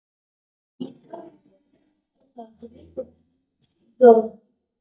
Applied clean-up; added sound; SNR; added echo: neural mask model DeepFilterNet 3.